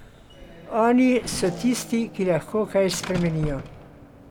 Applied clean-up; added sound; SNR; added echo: none; Slam + Race car, auto racing / Accelerating, revving, vroom; 14 dB; none.